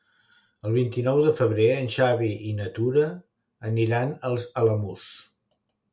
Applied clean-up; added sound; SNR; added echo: none; none; none; none.